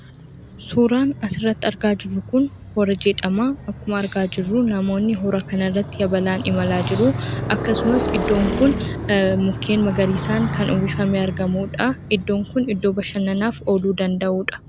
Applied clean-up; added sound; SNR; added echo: none; Engine / Mechanisms + Motorcycle; 8 dB; none.